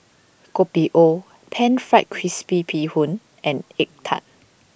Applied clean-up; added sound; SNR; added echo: none; none; none; none.